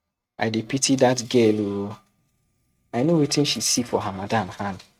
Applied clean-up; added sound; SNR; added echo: neural mask model RNNoise.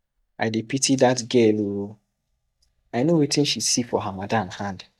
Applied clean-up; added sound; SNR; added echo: neural mask model DeepFilterNet 3.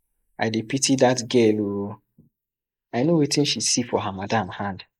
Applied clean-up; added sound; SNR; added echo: neural mask model Resemble Enhance denoiser.